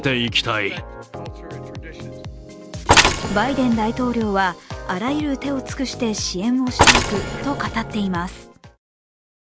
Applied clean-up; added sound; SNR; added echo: none; Mechanisms; -3 dB; none.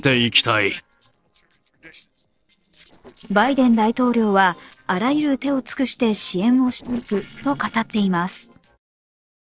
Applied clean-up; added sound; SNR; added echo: neural separator model SepFormer DNS4.